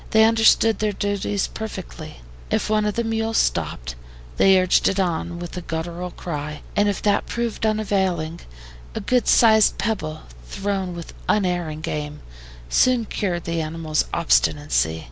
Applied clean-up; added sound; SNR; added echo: none; none; none; none.